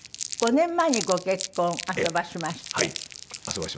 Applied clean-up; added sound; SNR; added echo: none; Crumpling, crinkling; 8 dB; none.